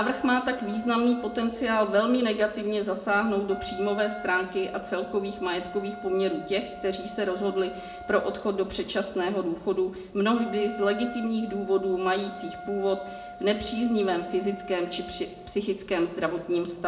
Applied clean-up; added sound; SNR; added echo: none; Wind instrument, woodwind instrument; 15 dB; reverberation time 0.7 s.